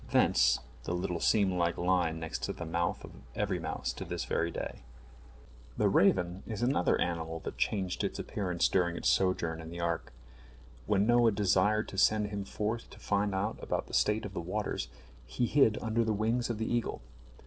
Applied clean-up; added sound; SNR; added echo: none; none; none; none.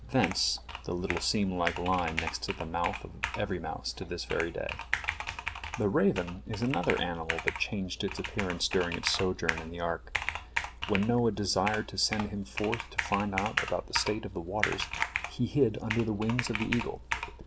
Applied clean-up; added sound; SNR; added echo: none; Computer keyboard; 6 dB; none.